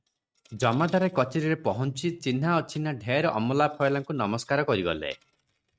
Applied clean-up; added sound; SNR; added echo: neural mask model RNNoise.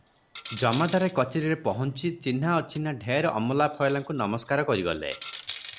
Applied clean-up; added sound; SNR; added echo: none; Coin (dropping); 16 dB; none.